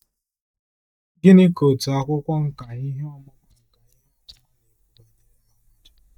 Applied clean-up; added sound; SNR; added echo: neural mask model DeepFilterNet 3.